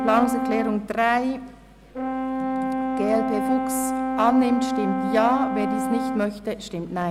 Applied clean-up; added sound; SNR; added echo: none; Brass instrument; 2 dB; none.